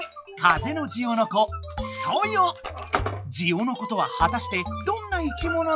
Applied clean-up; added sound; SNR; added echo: classical method log-MMSE.